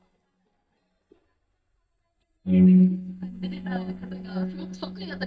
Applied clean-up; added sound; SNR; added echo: neural mask model DeepFilterNet 3.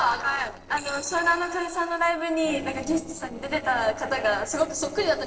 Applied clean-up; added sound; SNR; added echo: neural separator model SepFormer DNS4.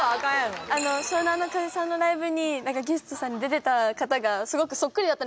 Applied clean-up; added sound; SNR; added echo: none; none; none; none.